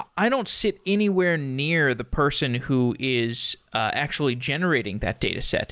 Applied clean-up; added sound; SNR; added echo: none; none; none; none.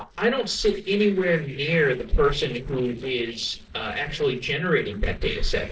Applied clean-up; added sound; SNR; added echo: neural separator model SepFormer DNS4.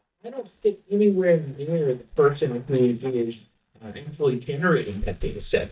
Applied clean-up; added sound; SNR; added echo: neural mask model DeepFilterNet 3.